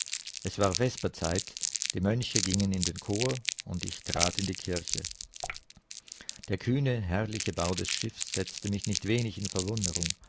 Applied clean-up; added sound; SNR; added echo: none; Crumpling, crinkling + Drip / Water; 4 dB; none.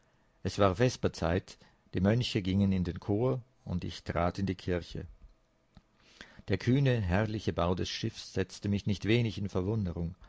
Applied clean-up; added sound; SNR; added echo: none; none; none; none.